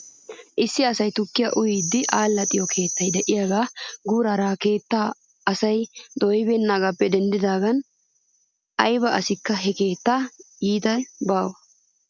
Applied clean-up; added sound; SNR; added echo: none; none; none; none.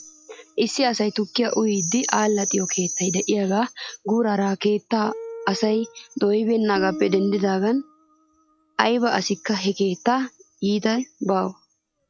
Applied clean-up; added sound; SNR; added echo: classical method log-MMSE.